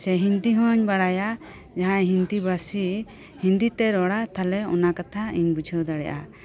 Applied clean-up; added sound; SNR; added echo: none; none; none; none.